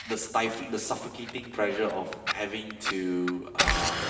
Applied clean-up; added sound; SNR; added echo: none; Fire; 2 dB; reverberation time 1.1 s.